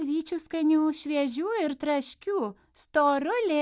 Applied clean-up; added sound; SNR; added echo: none; none; none; none.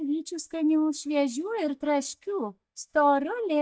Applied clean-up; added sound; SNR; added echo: neural mask model DeepFilterNet 3.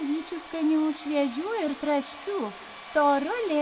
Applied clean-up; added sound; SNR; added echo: none; Domestic sounds, home sounds; 16 dB; reverberation time 1.0 s.